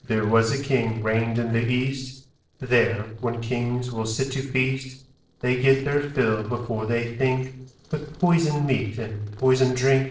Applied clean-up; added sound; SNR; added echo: neural separator model SepFormer DNS4.